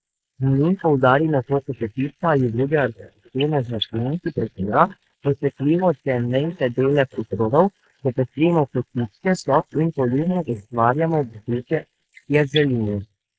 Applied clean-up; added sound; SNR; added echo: neural mask model Resemble Enhance denoiser.